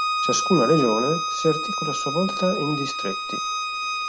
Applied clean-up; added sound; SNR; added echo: none; Bowed string instrument; 2 dB; none.